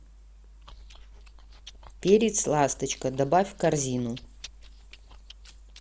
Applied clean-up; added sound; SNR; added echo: none; Chewing, mastication; 19 dB; none.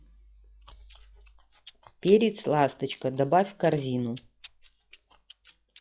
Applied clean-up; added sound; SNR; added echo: classical method log-MMSE.